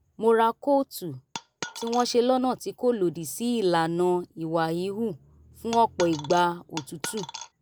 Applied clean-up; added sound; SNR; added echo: none; Coin (dropping); 12 dB; none.